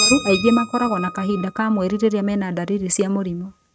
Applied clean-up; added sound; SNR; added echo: neural mask model RNNoise.